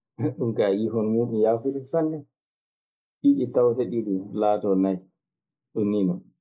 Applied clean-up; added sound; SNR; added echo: neural mask model Resemble Enhance denoiser.